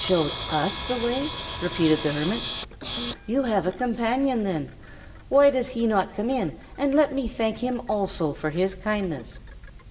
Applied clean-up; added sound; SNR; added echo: none; Camera; 11 dB; reverberation time 0.6 s.